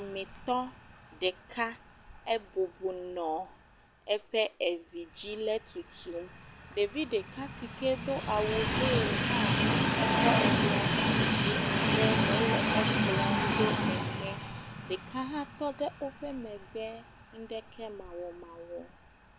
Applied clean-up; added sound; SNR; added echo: none; Train; -3 dB; none.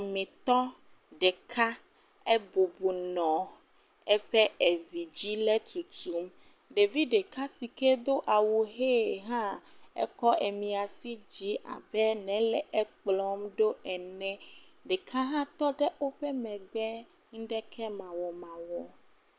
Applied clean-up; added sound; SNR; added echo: none; none; none; none.